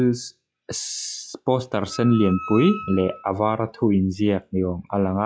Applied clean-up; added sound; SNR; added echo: classical method log-MMSE.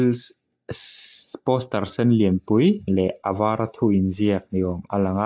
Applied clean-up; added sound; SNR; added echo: neural mask model DeepFilterNet 3.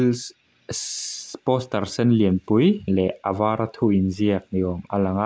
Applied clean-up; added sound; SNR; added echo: none; none; none; none.